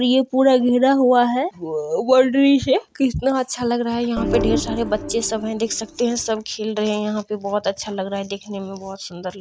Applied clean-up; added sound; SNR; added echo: none; Organ; 7 dB; none.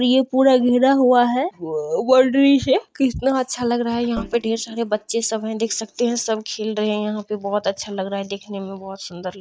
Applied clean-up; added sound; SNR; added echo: neural mask model DeepFilterNet 3.